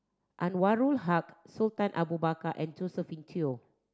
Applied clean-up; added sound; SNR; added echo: none; none; none; none.